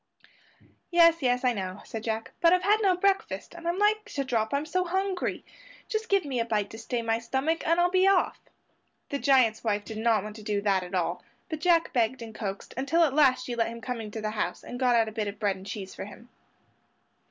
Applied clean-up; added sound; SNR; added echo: none; none; none; none.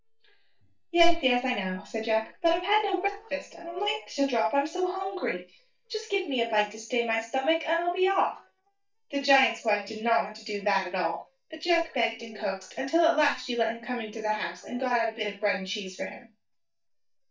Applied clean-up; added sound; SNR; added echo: neural mask model DeepFilterNet 3.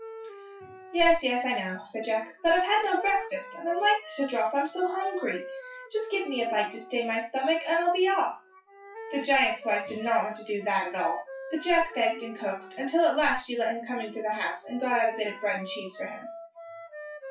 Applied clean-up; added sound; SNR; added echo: classical method WPE with log-MMSE.